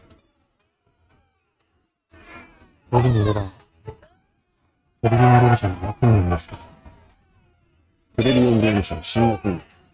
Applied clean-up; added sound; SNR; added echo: neural mask model RNNoise.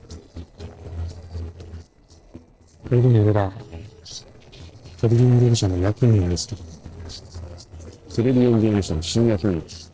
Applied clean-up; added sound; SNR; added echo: neural separator model SepFormer DNS4.